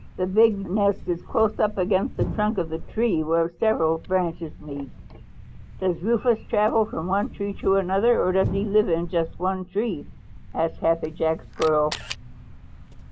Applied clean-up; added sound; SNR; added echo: none; Camera + Thump, thud; 12 dB; none.